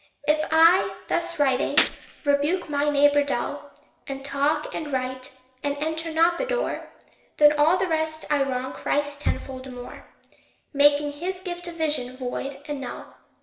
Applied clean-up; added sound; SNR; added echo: none; Gunshot, gunfire; 5 dB; reverberation time 0.9 s.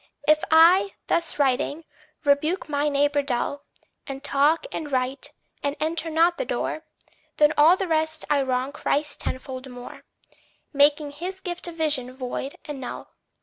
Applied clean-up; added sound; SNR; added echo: none; none; none; none.